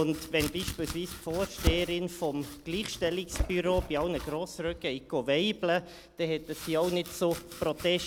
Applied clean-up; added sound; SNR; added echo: none; Domestic sounds, home sounds; 8 dB; none.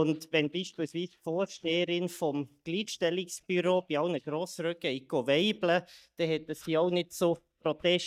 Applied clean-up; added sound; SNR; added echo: neural mask model DeepFilterNet 3.